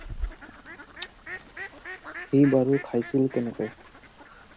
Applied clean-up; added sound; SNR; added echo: none; Fowl; 12 dB; none.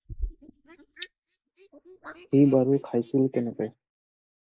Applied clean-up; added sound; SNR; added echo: neural mask model Resemble Enhance denoiser.